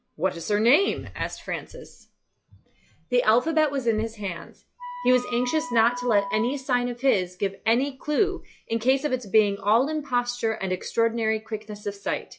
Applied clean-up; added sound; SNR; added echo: classical method log-MMSE.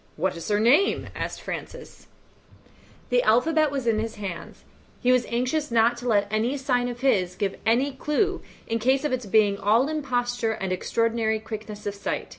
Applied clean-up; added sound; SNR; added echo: none; none; none; none.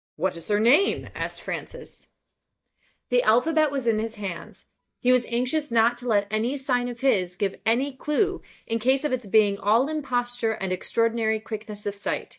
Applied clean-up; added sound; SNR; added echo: neural mask model DeepFilterNet 3.